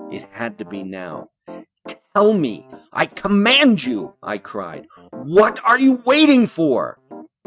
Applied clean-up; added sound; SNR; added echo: neural mask model RNNoise.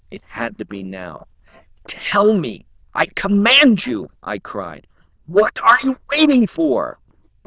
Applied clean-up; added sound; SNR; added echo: neural diffusion model UNIVERSE++.